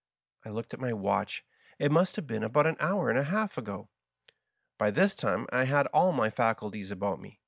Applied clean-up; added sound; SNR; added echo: none; none; none; none.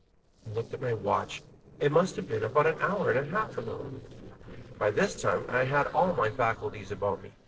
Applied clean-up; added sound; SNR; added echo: neural separator model SepFormer DNS4.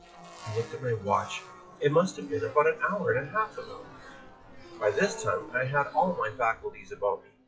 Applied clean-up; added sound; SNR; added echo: classical method WPE with log-MMSE.